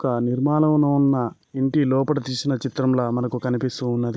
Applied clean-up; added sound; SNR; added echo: none; none; none; none.